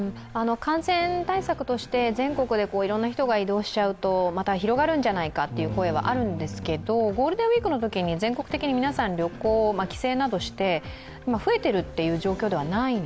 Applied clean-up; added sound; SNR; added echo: none; none; none; none.